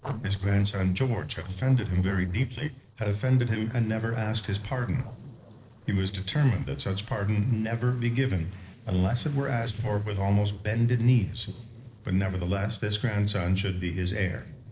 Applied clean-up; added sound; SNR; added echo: neural separator model SepFormer DNS4.